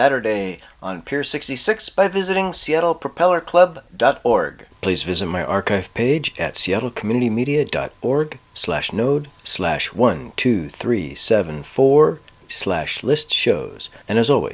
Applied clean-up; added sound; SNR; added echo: none; none; none; none.